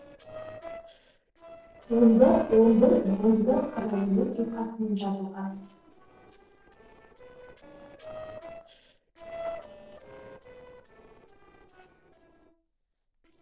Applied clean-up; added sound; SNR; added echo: neural separator model SepFormer DNS4.